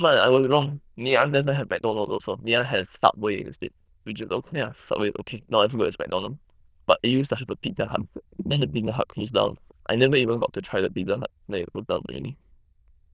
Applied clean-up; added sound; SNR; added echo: neural diffusion model UNIVERSE++.